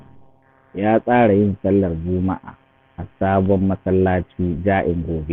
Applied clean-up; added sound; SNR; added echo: none; none; none; none.